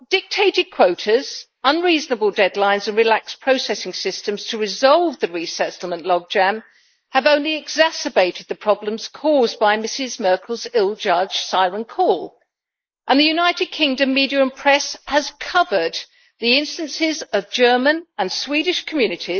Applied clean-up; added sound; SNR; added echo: neural mask model Resemble Enhance denoiser.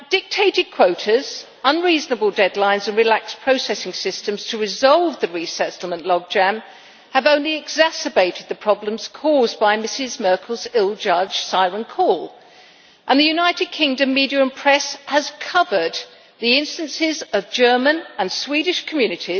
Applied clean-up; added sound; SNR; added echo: none; none; none; none.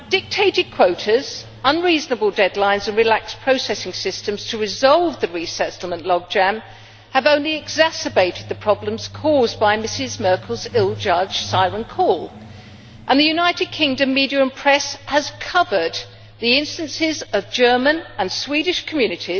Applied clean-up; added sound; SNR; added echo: none; Truck; 20 dB; none.